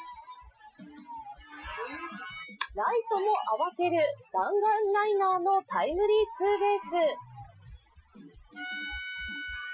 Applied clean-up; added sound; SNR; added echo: classical method Wiener filter.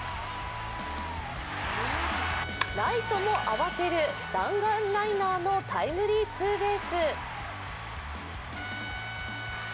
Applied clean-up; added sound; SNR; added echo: none; Trumpet; 13 dB; none.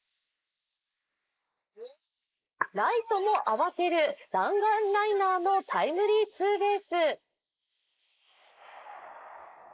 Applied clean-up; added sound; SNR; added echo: neural mask model Resemble Enhance denoiser.